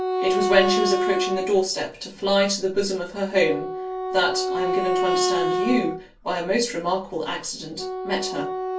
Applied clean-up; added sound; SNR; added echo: none; Wind instrument, woodwind instrument; 2 dB; reverberation time 0.2 s.